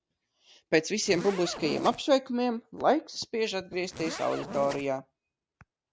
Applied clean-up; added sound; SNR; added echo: none; Zipper (clothing); 9 dB; none.